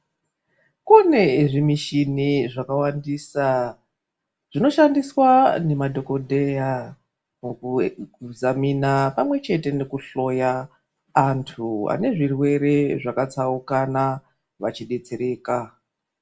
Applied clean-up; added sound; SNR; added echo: none; none; none; reverberation time 0.2 s.